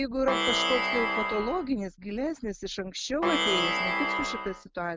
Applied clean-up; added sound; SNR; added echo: none; Plucked string instrument; -3 dB; none.